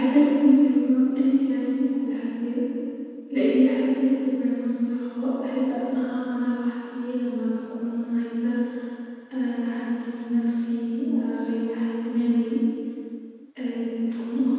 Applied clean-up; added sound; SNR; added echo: none; none; none; reverberation time 2.1 s.